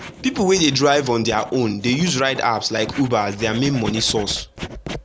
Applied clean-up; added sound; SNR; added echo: none; Writing; 14 dB; none.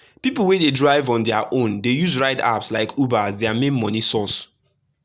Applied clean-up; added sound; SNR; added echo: none; none; none; none.